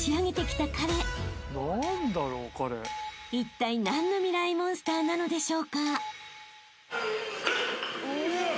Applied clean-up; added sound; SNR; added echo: none; none; none; none.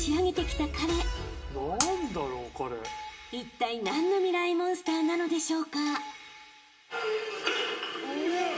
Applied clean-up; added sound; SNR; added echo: none; Shatter; 8 dB; reverberation time 0.8 s.